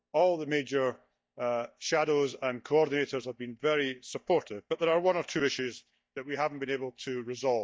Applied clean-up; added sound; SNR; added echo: neural mask model DeepFilterNet 3.